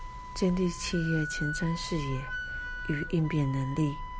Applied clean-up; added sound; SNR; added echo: none; Wind instrument, woodwind instrument; 9 dB; none.